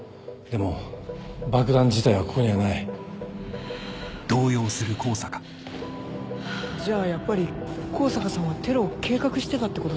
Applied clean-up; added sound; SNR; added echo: none; none; none; none.